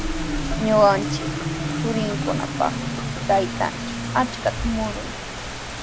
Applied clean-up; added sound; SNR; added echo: none; Rain + Marimba, xylophone; 2 dB; none.